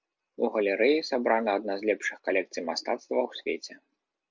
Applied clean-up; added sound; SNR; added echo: none; none; none; none.